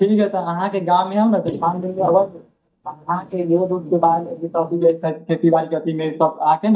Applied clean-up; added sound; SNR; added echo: neural mask model DeepFilterNet 3.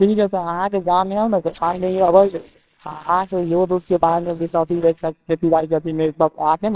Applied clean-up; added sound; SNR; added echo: neural separator model SepFormer WHAMR!.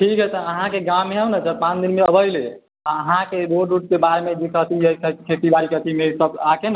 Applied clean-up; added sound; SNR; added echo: none; none; none; none.